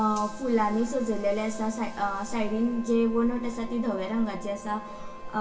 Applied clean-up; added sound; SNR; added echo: none; Wind instrument, woodwind instrument; 19 dB; reverberation time 0.2 s.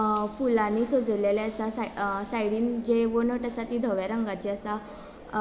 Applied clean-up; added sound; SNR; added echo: none; none; none; none.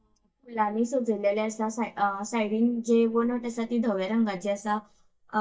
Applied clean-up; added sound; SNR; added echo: neural mask model DeepFilterNet 3.